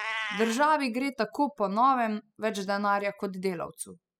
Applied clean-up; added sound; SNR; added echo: classical method spectral subtraction.